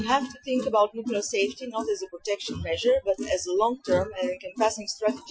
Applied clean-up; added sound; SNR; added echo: classical method Wiener filter.